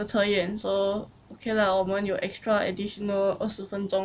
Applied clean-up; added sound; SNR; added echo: none; none; none; none.